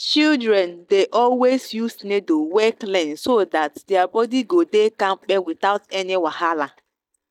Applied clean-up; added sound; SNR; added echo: neural mask model DeepFilterNet 3.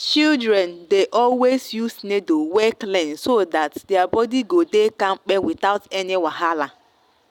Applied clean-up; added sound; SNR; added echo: none; none; none; none.